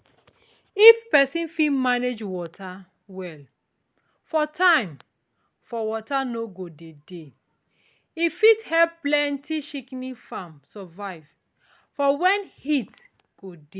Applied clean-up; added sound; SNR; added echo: none; none; none; none.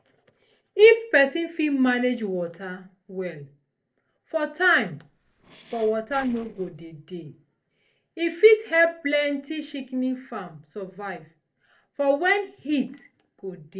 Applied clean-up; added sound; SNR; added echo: neural separator model SepFormer DNS4.